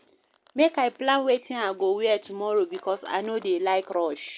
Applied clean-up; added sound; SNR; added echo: none; none; none; none.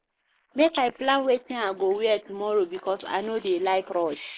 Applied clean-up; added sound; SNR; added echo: neural mask model Resemble Enhance denoiser.